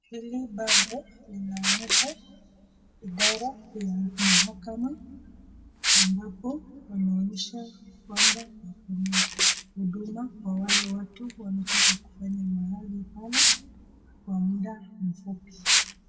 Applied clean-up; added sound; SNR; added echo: none; Liquid; -4 dB; reverberation time 1.3 s.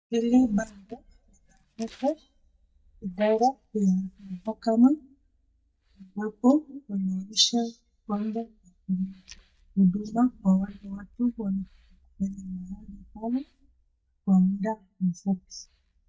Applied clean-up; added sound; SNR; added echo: neural mask model DeepFilterNet 3.